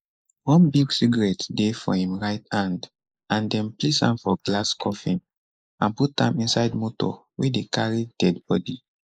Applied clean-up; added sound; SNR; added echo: neural mask model Resemble Enhance denoiser.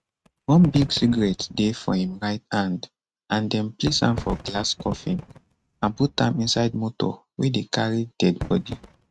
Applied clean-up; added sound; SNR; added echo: neural mask model RNNoise.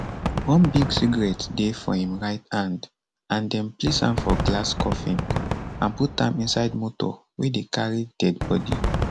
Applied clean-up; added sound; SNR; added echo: none; Fireworks; 5 dB; none.